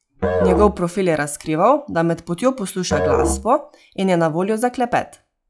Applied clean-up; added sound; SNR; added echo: classical method log-MMSE.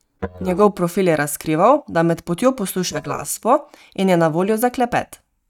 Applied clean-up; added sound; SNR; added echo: neural mask model DeepFilterNet 3.